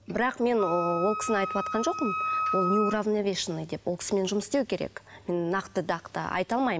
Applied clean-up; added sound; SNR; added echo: none; Wind instrument, woodwind instrument; 3 dB; none.